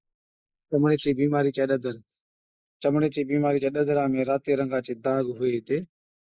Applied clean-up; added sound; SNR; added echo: neural mask model Resemble Enhance denoiser.